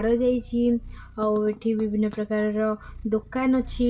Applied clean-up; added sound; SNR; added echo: none; Purr; 17 dB; reverberation time 0.2 s.